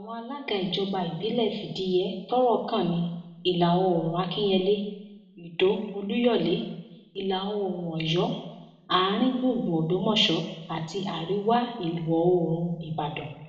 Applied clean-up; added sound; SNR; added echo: none; none; none; reverberation time 1.0 s.